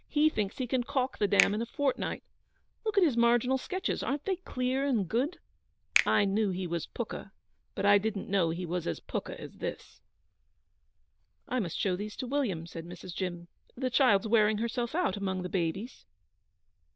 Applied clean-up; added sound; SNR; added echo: neural diffusion model UNIVERSE++.